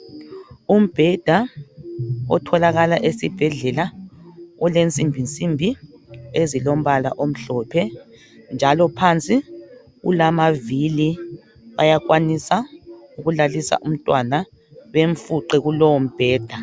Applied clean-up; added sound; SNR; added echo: none; none; none; none.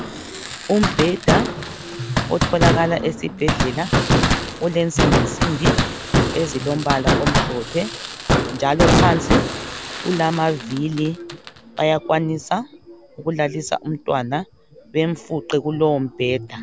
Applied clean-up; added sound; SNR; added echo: none; Fireworks; 0 dB; none.